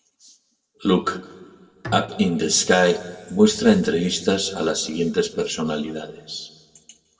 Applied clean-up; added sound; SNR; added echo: none; Bowed string instrument; 19 dB; reverberation time 1.0 s.